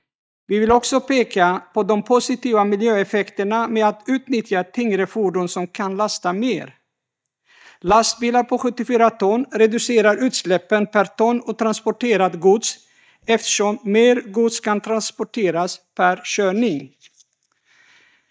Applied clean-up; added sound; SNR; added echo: neural mask model DeepFilterNet 3.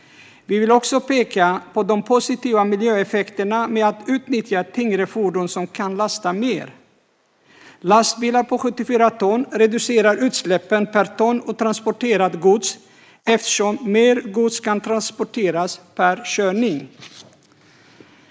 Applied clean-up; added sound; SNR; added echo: neural mask model Resemble Enhance denoiser.